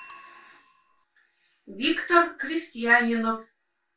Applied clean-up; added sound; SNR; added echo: none; Bicycle bell; 20 dB; reverberation time 0.2 s.